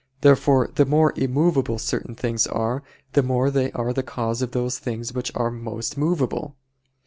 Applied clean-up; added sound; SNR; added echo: none; none; none; none.